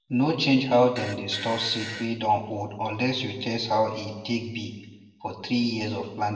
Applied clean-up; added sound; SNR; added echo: none; Fart; 14 dB; reverberation time 1.0 s.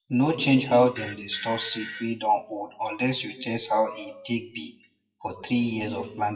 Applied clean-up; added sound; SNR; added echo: classical method WPE with log-MMSE.